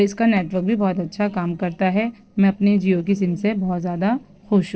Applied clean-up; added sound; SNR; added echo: neural separator model SepFormer DNS4.